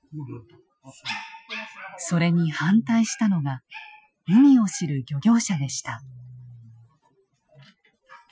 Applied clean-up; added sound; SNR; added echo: classical method Wiener filter.